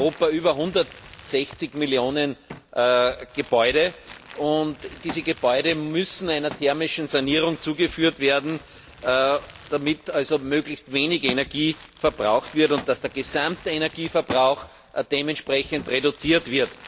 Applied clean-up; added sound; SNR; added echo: none; Crumpling, crinkling + Thump, thud; 19 dB; none.